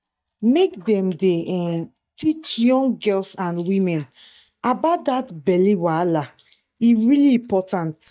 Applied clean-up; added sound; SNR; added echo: neural mask model DeepFilterNet 3.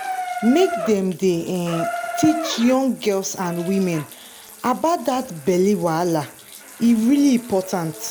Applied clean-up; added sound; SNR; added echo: none; Bathtub (filling or washing) / Water tap, faucet; 11 dB; none.